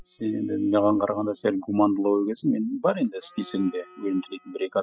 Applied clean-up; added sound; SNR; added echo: classical method spectral subtraction.